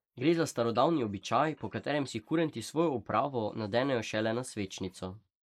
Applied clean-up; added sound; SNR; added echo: neural mask model Resemble Enhance denoiser.